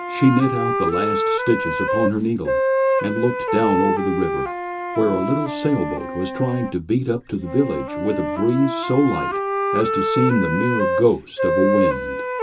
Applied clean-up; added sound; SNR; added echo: none; Wind instrument, woodwind instrument; 1 dB; reverberation time 0.2 s.